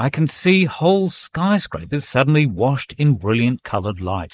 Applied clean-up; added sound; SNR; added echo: neural mask model Resemble Enhance denoiser.